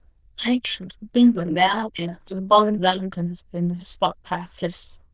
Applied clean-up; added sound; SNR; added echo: neural diffusion model UNIVERSE++.